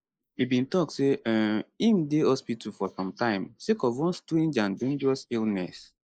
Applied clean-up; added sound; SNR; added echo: neural mask model Resemble Enhance denoiser.